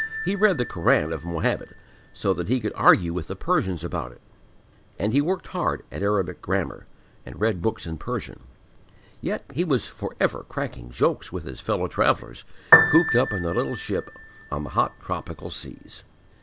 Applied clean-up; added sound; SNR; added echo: none; Piano; 7 dB; none.